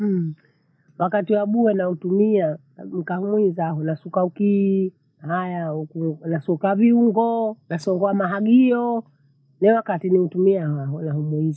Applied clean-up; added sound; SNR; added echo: none; none; none; none.